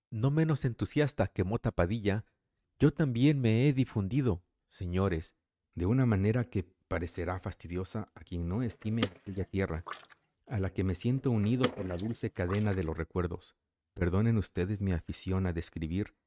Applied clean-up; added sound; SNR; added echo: neural mask model RNNoise.